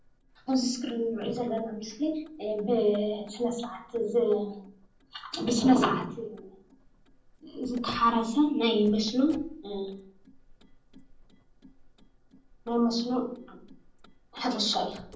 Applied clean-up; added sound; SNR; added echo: neural separator model SepFormer DNS4.